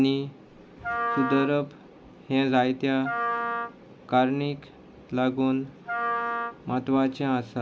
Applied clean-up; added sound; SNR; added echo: none; Wind instrument, woodwind instrument; 6 dB; none.